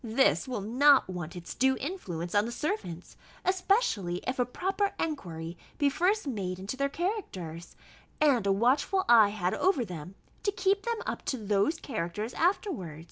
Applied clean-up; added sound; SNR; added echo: none; none; none; none.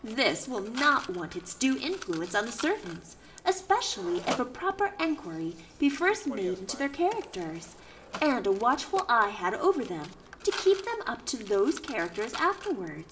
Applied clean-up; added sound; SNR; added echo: none; Mechanisms; 15 dB; reverberation time 2.6 s.